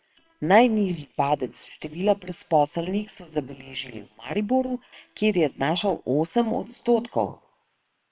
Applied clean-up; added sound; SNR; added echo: neural separator model SepFormer WHAM!.